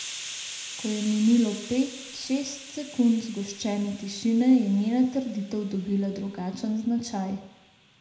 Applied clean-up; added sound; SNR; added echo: none; Hiss; 16 dB; reverberation time 0.7 s.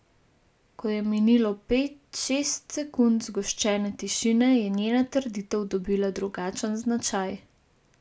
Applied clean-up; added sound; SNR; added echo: none; none; none; none.